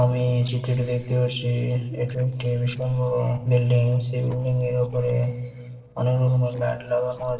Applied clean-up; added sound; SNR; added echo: neural separator model SepFormer DNS4.